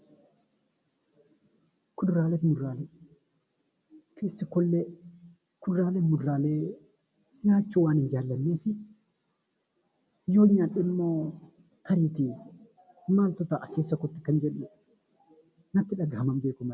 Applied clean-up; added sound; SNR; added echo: none; none; none; none.